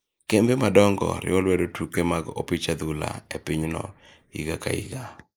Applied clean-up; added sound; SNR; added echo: neural mask model Resemble Enhance denoiser.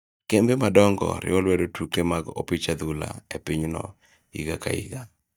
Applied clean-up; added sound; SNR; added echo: neural mask model DeepFilterNet 3.